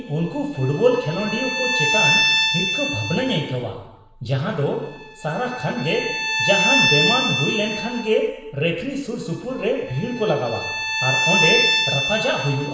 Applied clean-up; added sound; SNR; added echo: none; Bowed string instrument; 0 dB; reverberation time 0.9 s.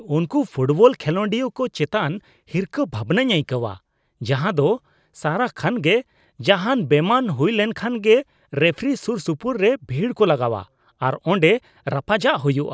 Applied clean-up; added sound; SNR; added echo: none; none; none; none.